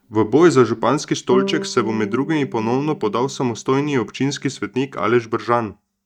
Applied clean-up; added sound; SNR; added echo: neural mask model DeepFilterNet 3.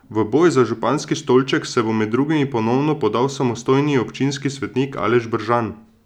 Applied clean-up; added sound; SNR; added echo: none; none; none; none.